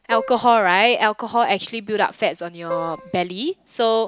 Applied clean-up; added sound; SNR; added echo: none; Keyboard (musical); 9 dB; none.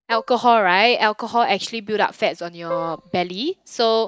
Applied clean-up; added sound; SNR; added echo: neural mask model DeepFilterNet 3.